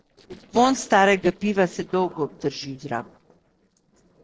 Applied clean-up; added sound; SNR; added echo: neural separator model SepFormer DNS4.